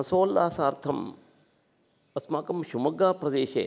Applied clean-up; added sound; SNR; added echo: none; none; none; none.